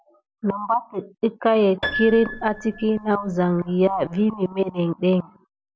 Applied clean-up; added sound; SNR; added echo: none; Piano; 12 dB; none.